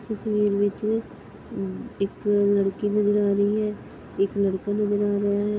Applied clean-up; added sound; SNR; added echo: none; none; none; none.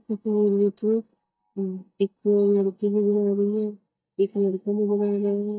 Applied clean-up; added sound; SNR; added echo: neural mask model DeepFilterNet 3.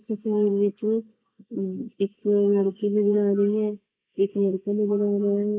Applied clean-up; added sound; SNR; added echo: neural mask model Resemble Enhance denoiser.